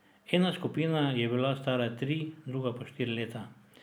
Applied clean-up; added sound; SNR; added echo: none; none; none; none.